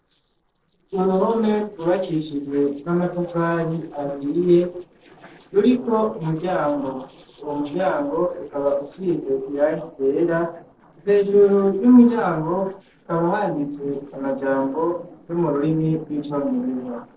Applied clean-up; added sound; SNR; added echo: neural separator model SepFormer DNS4.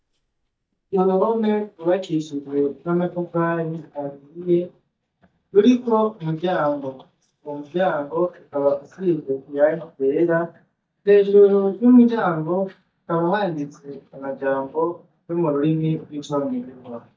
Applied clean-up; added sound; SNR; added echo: neural mask model DeepFilterNet 3.